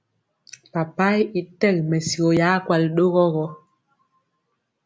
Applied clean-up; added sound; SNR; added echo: none; none; none; none.